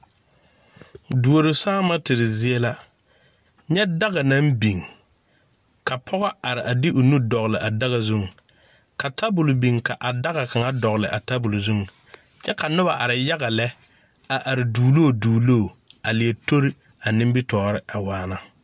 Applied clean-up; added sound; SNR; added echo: none; none; none; none.